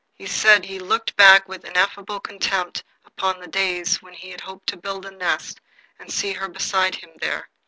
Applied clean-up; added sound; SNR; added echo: none; none; none; none.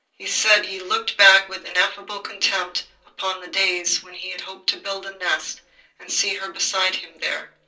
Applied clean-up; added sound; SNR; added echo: none; none; none; reverberation time 0.3 s.